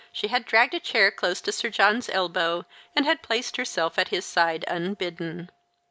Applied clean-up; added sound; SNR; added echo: none; none; none; none.